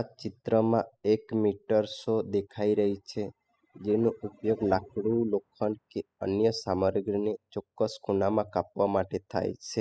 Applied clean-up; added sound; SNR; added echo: classical method spectral subtraction.